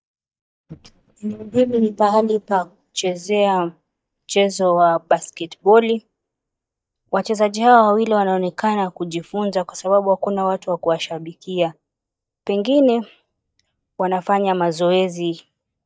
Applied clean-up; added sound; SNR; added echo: neural mask model DeepFilterNet 3.